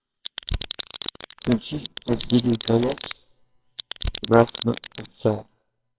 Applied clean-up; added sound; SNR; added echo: neural separator model SepFormer WHAMR!.